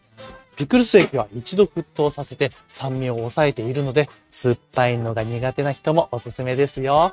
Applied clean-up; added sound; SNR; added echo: neural mask model RNNoise.